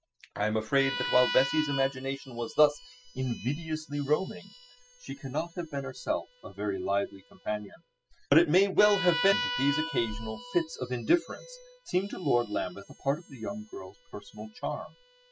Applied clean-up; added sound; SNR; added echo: classical method spectral subtraction.